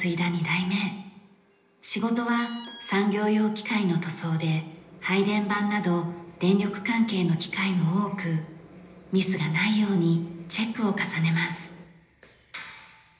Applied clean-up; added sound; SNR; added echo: none; Alarm; 19 dB; reverberation time 1.0 s.